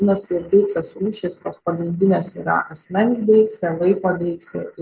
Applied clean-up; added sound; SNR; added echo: none; none; none; none.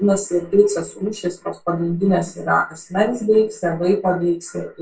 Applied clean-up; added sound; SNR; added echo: none; none; none; reverberation time 0.2 s.